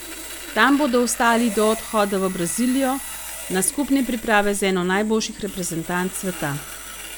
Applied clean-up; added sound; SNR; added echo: none; Sawing; 13 dB; none.